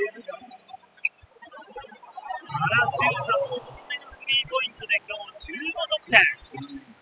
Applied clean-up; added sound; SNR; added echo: classical method spectral subtraction.